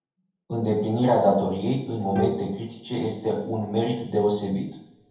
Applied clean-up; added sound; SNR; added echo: none; Bowed string instrument; 12 dB; reverberation time 0.7 s.